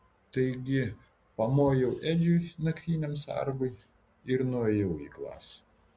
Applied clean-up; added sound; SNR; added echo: none; none; none; none.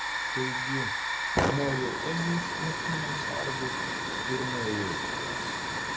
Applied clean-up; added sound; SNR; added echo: none; Hiss / Fire; -4 dB; none.